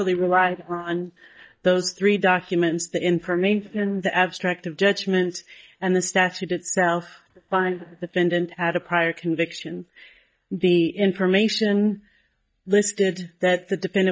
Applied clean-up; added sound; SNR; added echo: neural mask model DeepFilterNet 3.